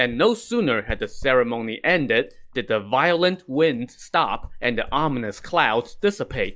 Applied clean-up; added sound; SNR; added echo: classical method log-MMSE.